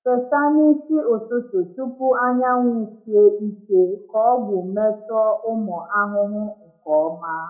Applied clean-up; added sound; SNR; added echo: none; none; none; reverberation time 0.3 s.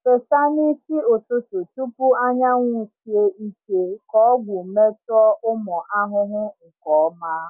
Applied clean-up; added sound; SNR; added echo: none; none; none; none.